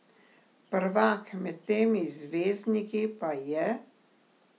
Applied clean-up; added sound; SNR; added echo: none; none; none; none.